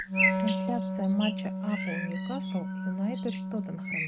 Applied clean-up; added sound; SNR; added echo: neural mask model RNNoise.